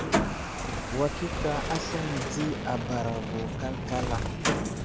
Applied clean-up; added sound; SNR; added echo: none; Bird + Fixed-wing aircraft, airplane; -2 dB; none.